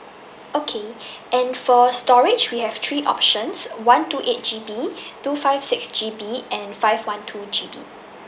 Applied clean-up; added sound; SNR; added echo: none; none; none; none.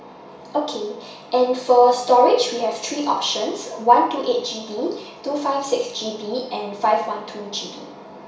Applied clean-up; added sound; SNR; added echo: none; none; none; reverberation time 0.6 s.